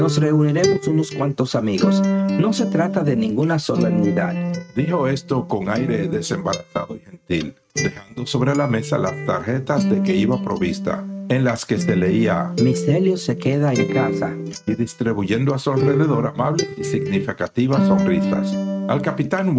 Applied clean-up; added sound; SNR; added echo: neural mask model RNNoise.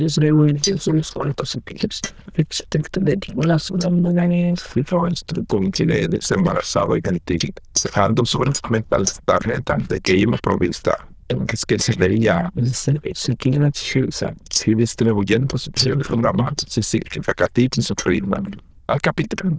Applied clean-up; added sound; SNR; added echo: neural diffusion model UNIVERSE++.